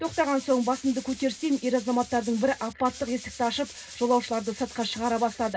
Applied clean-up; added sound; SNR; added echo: none; Tools; 17 dB; reverberation time 0.2 s.